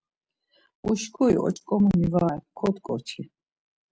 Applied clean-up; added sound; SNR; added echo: none; none; none; none.